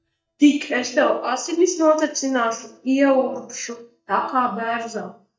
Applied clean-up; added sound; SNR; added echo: neural mask model DeepFilterNet 3.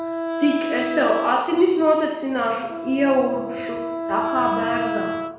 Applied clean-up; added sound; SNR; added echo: none; Wind instrument, woodwind instrument; 6 dB; reverberation time 1.0 s.